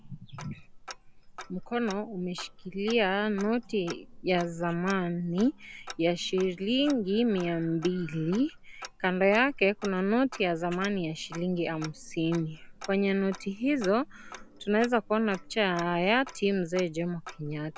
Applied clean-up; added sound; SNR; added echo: none; Tick-tock; 17 dB; none.